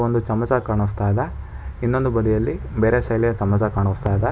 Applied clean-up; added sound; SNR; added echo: none; none; none; none.